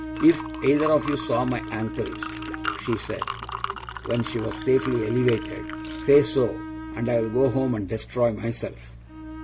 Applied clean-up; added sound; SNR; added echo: none; Liquid + Bowed string instrument; 9 dB; none.